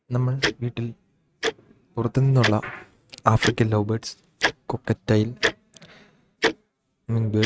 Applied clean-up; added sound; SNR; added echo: neural mask model RNNoise.